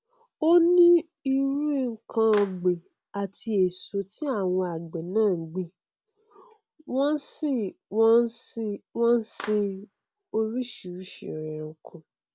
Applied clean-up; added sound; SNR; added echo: none; Clapping; 18 dB; none.